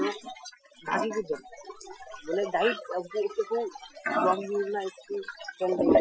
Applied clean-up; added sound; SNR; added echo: classical method Wiener filter.